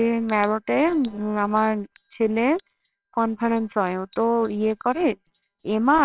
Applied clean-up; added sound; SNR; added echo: neural separator model SepFormer WHAMR!.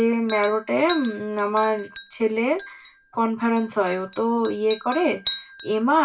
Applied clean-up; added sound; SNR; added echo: none; Chink, clink; 15 dB; reverberation time 0.2 s.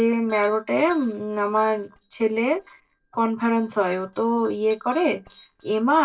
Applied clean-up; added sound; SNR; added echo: neural separator model SepFormer DNS4.